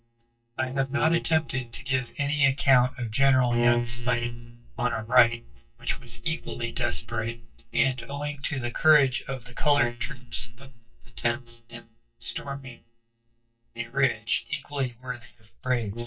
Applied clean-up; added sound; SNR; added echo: neural mask model DeepFilterNet 3.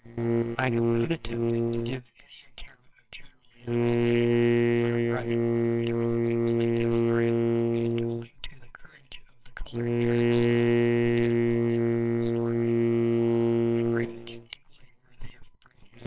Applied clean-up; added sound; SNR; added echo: neural separator model SepFormer WHAMR!.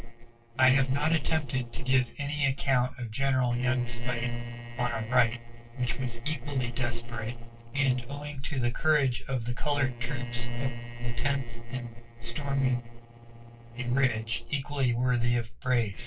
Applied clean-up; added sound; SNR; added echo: neural separator model SepFormer DNS4.